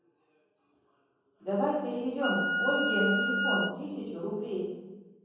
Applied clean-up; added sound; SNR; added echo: none; Wind instrument, woodwind instrument; -1 dB; reverberation time 1.3 s.